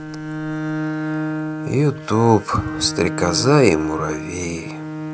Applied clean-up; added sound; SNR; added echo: none; Bowed string instrument; 6 dB; none.